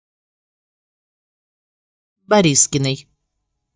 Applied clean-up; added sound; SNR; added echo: neural mask model DeepFilterNet 3.